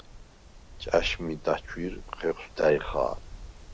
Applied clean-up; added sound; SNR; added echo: none; Wind; 12 dB; none.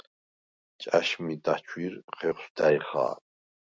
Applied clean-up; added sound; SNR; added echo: none; none; none; none.